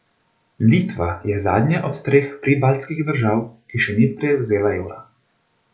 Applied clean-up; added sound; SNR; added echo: none; none; none; none.